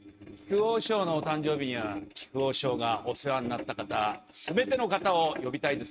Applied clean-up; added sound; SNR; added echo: neural mask model RNNoise.